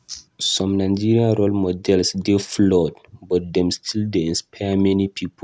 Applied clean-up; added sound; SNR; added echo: none; none; none; none.